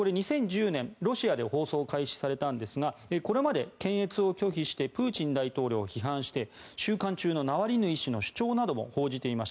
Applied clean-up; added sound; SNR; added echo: none; none; none; none.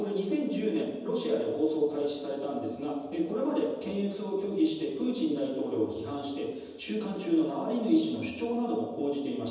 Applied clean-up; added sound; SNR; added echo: none; none; none; reverberation time 1.1 s.